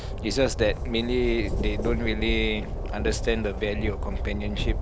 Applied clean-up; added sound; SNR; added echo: none; Train; 1 dB; none.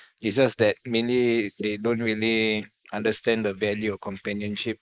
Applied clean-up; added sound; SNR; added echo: neural mask model Resemble Enhance denoiser.